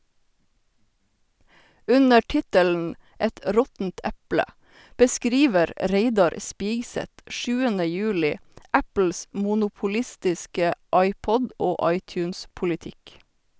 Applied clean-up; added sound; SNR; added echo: none; none; none; none.